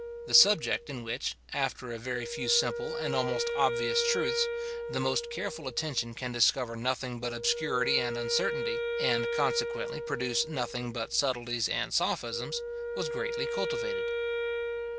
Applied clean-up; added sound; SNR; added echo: none; Wind instrument, woodwind instrument; 3 dB; none.